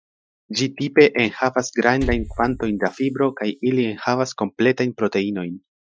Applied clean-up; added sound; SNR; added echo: classical method Wiener filter.